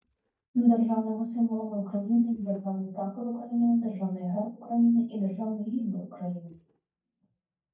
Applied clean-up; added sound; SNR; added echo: neural mask model DeepFilterNet 3.